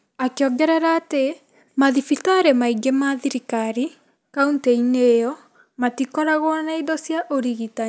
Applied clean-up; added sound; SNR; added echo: none; none; none; none.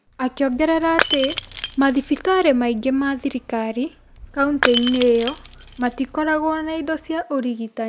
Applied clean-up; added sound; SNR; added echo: none; Shatter / Crushing; 7 dB; none.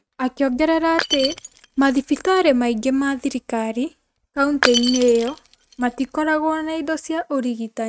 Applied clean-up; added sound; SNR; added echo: neural mask model RNNoise.